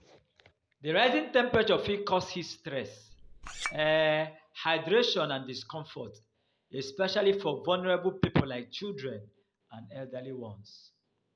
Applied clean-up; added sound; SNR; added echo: none; Chink, clink; 10 dB; none.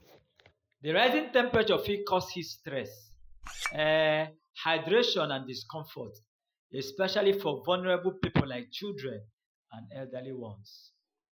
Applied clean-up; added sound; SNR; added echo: classical method Wiener filter.